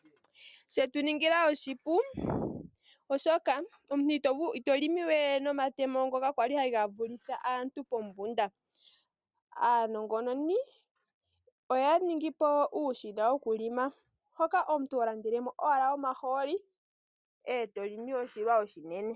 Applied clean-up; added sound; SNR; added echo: none; none; none; none.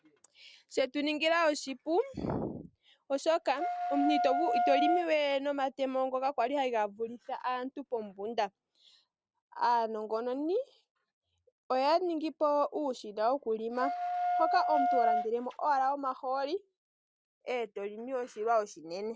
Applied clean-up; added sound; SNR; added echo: none; Wind instrument, woodwind instrument; -1 dB; none.